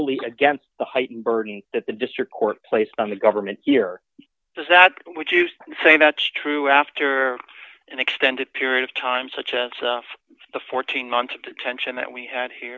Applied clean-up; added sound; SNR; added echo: none; none; none; none.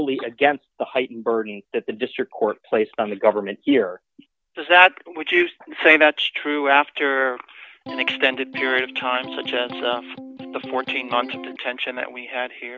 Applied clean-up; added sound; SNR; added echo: none; Electric guitar; 13 dB; none.